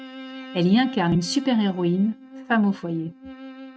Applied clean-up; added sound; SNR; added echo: neural mask model RNNoise.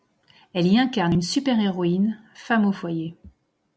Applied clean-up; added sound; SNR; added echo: none; none; none; none.